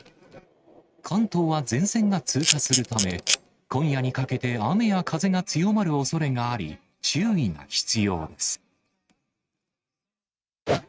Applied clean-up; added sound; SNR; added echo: neural mask model RNNoise.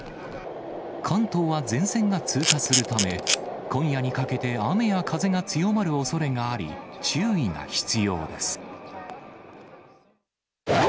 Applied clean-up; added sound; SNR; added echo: none; Camera; -1 dB; none.